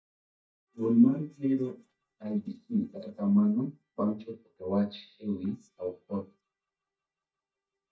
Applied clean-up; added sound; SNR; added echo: neural mask model DeepFilterNet 3.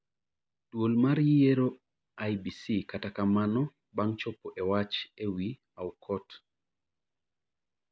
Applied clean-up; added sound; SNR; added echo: none; none; none; none.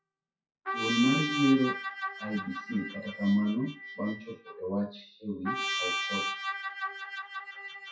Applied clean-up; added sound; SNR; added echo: classical method WPE with log-MMSE.